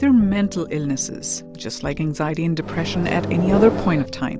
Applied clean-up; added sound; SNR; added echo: none; Microwave oven; 5 dB; none.